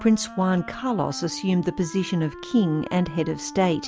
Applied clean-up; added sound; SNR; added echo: none; Wind instrument, woodwind instrument; 16 dB; none.